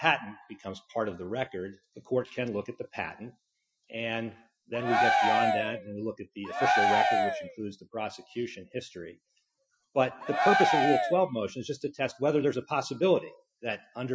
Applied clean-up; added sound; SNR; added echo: classical method Wiener filter.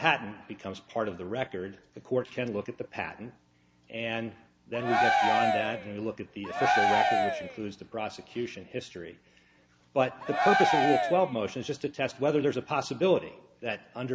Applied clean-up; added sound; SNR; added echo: none; Cheering; -4 dB; none.